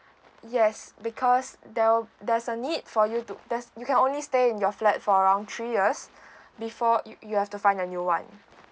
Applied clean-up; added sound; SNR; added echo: none; none; none; none.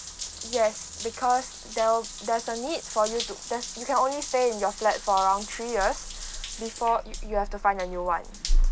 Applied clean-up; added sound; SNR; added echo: none; Drip / Trickle, dribble / Bathtub (filling or washing) / Water tap, faucet; 4 dB; none.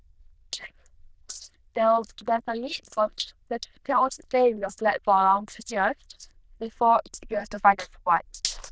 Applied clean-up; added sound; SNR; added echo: neural diffusion model UNIVERSE++.